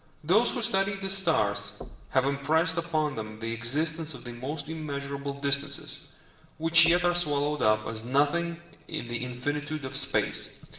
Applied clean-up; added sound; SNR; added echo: none; Knock; 19 dB; reverberation time 0.9 s.